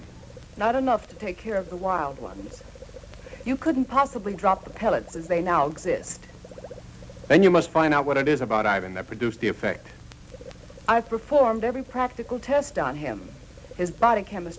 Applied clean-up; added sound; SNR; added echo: none; none; none; none.